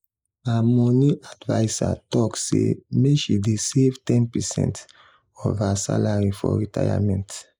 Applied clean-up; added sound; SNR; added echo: neural mask model Resemble Enhance denoiser.